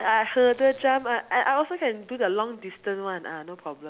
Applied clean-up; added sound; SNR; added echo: none; none; none; none.